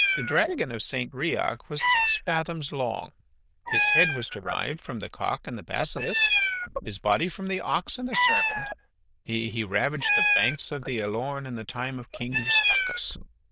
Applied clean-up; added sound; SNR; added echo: neural diffusion model UNIVERSE++.